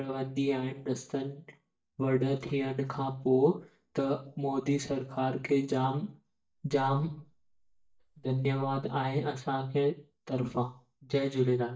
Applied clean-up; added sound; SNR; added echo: neural mask model DeepFilterNet 3.